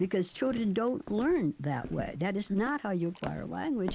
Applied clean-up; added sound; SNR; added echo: neural mask model Resemble Enhance denoiser.